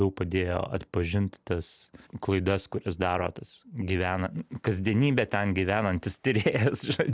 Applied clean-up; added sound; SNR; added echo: none; none; none; none.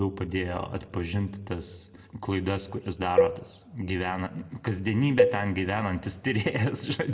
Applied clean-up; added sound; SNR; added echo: none; Cowbell; 1 dB; reverberation time 1.0 s.